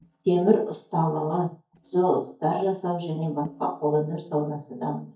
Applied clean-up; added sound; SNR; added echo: neural mask model DeepFilterNet 3.